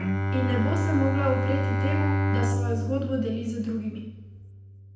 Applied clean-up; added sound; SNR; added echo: none; Bowed string instrument; -3 dB; reverberation time 0.9 s.